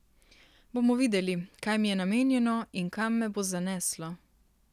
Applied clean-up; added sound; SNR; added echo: none; none; none; none.